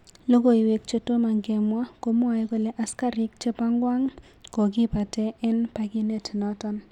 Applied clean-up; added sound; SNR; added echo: none; none; none; none.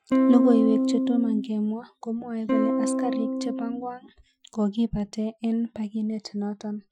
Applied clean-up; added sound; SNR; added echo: classical method Wiener filter.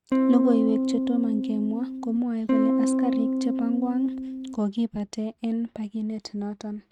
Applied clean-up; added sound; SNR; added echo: neural mask model RNNoise.